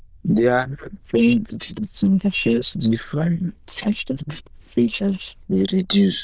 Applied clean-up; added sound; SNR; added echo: neural diffusion model UNIVERSE++.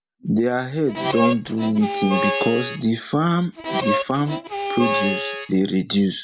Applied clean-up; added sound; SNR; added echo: none; Harmonica; 3 dB; none.